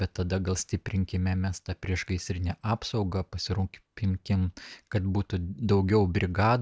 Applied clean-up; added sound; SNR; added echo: none; none; none; none.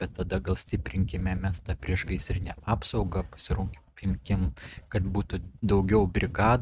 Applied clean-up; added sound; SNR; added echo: neural mask model RNNoise.